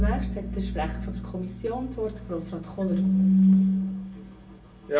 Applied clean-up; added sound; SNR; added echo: none; Bowed string instrument; 9 dB; reverberation time 0.2 s.